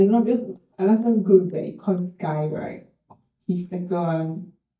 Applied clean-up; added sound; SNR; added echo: neural mask model DeepFilterNet 3.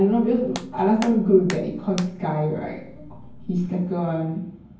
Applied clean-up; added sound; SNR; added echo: none; Hands; 17 dB; reverberation time 0.9 s.